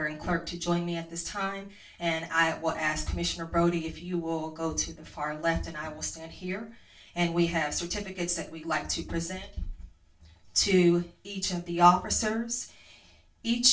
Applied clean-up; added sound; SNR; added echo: none; none; none; reverberation time 0.3 s.